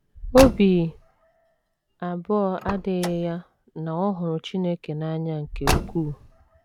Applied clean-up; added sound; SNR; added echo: none; Car; 7 dB; none.